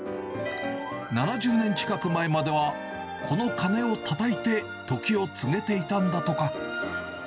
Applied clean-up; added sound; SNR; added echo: none; none; none; none.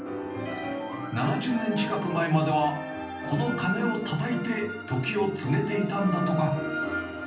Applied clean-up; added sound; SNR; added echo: none; Bowed string instrument; 16 dB; reverberation time 0.6 s.